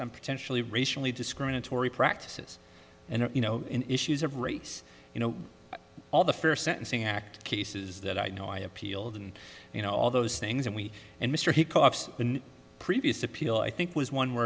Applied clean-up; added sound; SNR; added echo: none; none; none; none.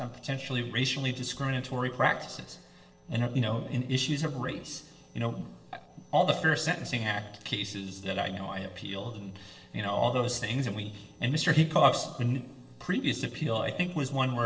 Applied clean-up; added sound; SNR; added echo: neural separator model SepFormer DNS4.